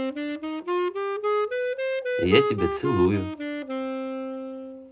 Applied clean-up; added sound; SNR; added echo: none; Wind instrument, woodwind instrument; -1 dB; reverberation time 0.2 s.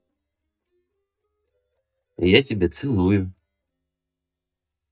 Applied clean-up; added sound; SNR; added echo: neural mask model DeepFilterNet 3.